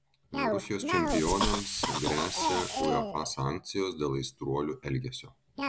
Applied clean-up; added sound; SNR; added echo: none; Cough; 1 dB; none.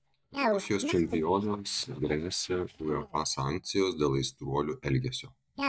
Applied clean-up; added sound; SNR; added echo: neural mask model DeepFilterNet 3.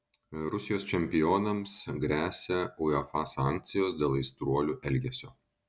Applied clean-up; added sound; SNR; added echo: none; none; none; none.